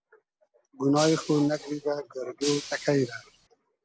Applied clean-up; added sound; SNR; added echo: none; Shatter; 11 dB; none.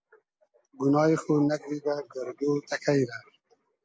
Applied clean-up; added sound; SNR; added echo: none; none; none; none.